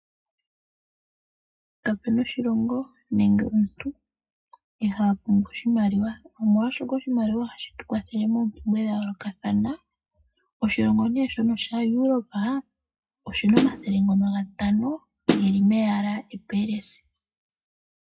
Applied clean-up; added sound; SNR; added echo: classical method WPE with log-MMSE.